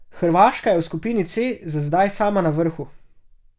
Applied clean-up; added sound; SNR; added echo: none; none; none; none.